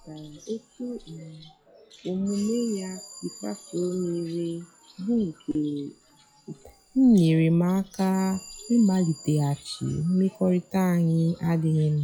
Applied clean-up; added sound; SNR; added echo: classical method log-MMSE.